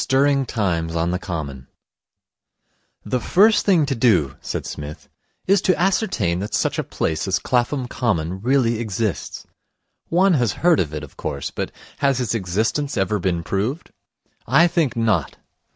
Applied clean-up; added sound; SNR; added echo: none; none; none; none.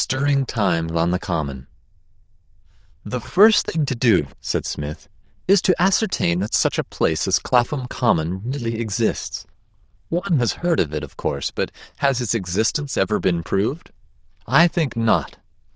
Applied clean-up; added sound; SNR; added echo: neural diffusion model UNIVERSE++.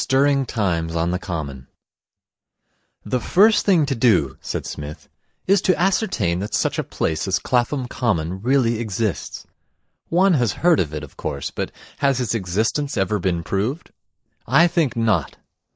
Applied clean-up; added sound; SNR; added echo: neural mask model Resemble Enhance denoiser.